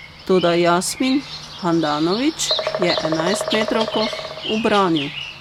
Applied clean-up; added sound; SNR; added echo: none; Bird vocalization, bird call, bird song; 6 dB; none.